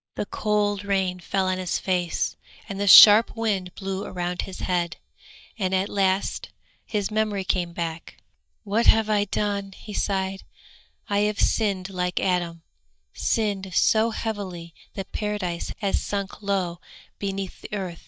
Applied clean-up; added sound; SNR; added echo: neural mask model DeepFilterNet 3.